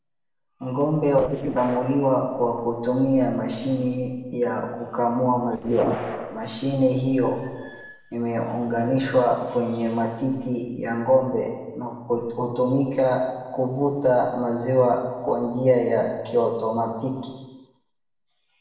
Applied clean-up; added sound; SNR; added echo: neural separator model SepFormer DNS4.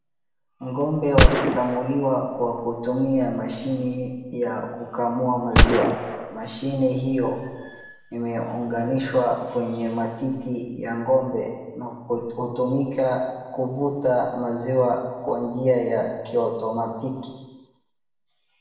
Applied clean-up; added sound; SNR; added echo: none; Gunshot, gunfire; -2 dB; reverberation time 1.2 s.